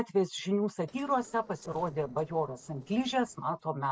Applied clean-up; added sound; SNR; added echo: neural separator model SepFormer DNS4.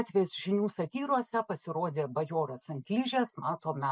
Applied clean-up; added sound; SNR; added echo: none; none; none; none.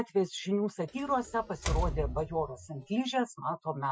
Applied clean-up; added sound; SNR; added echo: classical method Wiener filter.